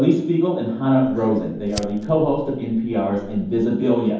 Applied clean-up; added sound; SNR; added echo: none; Fire; 18 dB; reverberation time 0.9 s.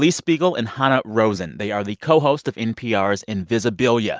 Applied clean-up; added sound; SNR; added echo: none; none; none; none.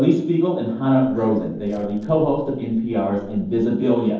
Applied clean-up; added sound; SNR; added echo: neural separator model SepFormer DNS4.